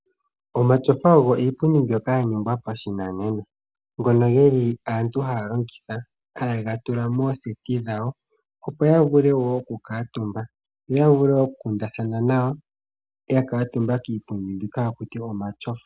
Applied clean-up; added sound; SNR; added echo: none; none; none; none.